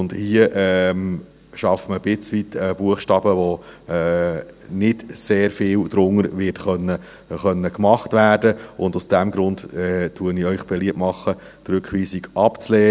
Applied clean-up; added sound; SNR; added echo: none; none; none; none.